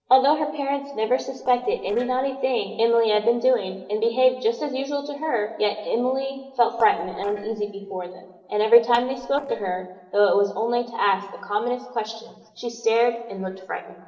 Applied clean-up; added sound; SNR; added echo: neural separator model SepFormer DNS4.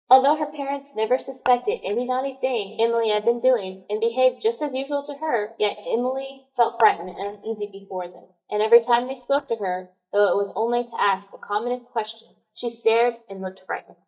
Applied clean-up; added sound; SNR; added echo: neural mask model DeepFilterNet 3.